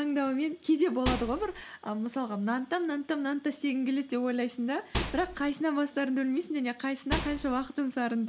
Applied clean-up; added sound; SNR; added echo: none; Microwave oven; 4 dB; none.